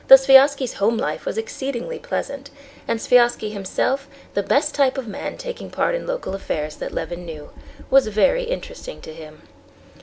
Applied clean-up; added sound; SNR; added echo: none; none; none; none.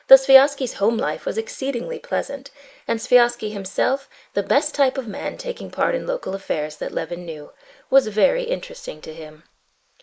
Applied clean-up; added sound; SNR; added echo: neural mask model Resemble Enhance denoiser.